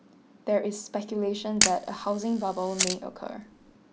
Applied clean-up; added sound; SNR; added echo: none; Camera; 1 dB; none.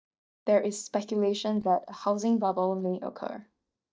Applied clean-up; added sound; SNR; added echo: neural mask model DeepFilterNet 3.